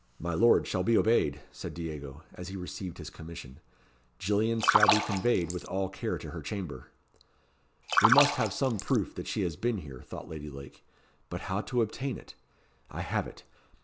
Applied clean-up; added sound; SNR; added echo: none; Splash, splatter; -3 dB; none.